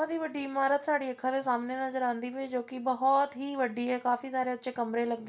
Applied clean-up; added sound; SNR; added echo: none; none; none; none.